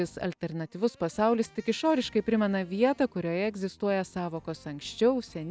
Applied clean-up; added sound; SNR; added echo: none; none; none; none.